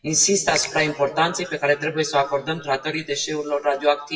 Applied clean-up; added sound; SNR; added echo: classical method WPE with log-MMSE.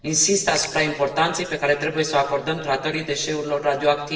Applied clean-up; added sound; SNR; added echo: neural separator model SepFormer DNS4.